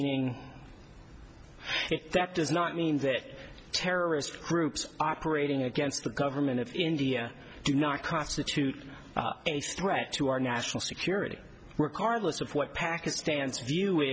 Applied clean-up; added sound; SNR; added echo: none; none; none; none.